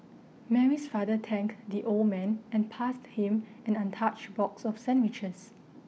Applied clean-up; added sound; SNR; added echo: none; none; none; none.